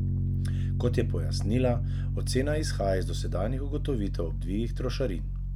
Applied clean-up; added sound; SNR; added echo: none; Piano; -3 dB; none.